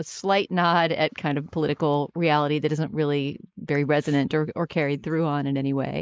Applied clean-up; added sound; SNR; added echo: neural mask model Resemble Enhance denoiser.